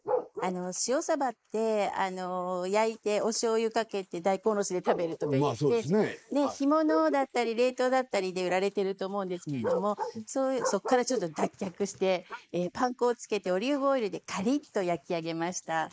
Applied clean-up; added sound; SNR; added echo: neural mask model Resemble Enhance denoiser.